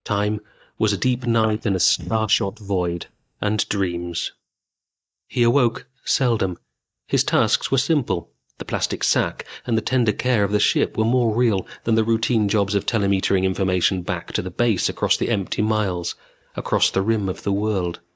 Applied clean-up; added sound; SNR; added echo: neural mask model DeepFilterNet 3.